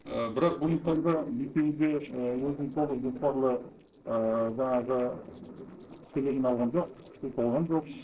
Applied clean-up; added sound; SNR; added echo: neural separator model SepFormer DNS4.